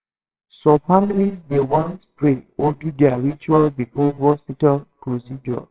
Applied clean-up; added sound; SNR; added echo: neural separator model SepFormer WHAMR!.